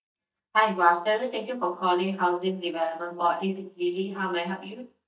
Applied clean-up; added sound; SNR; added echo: neural mask model DeepFilterNet 3.